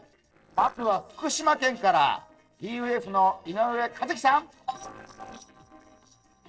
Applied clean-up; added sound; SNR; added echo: neural separator model SepFormer DNS4.